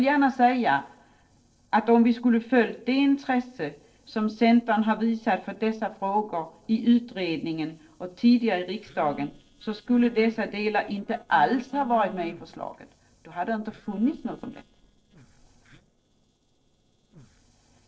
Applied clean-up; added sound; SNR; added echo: neural separator model SepFormer DNS4.